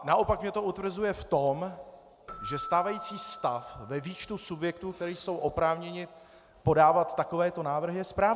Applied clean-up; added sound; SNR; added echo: none; Keyboard (musical); 18 dB; none.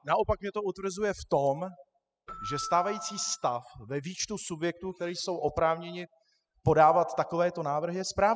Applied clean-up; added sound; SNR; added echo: classical method spectral subtraction.